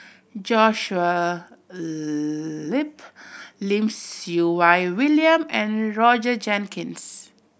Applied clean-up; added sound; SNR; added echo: none; none; none; none.